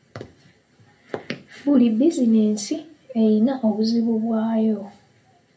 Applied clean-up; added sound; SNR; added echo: none; none; none; reverberation time 0.3 s.